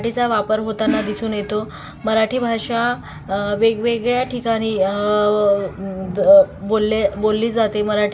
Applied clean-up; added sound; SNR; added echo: none; none; none; none.